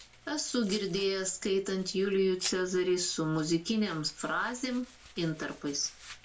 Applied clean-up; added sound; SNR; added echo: none; Domestic sounds, home sounds; 18 dB; reverberation time 0.2 s.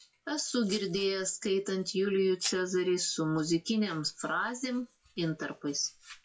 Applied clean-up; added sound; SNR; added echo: classical method WPE with log-MMSE.